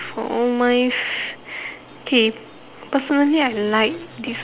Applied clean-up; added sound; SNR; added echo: none; none; none; none.